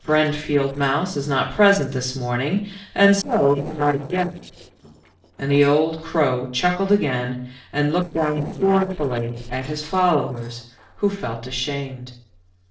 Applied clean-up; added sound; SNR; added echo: neural separator model SepFormer DNS4.